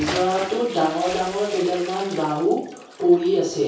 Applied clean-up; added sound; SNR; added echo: none; Bathtub (filling or washing) / Splash, splatter; 13 dB; reverberation time 0.6 s.